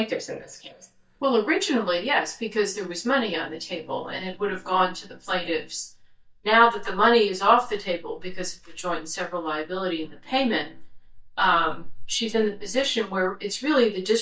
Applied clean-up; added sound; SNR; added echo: neural mask model DeepFilterNet 3.